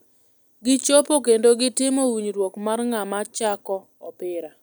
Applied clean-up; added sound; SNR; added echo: none; none; none; none.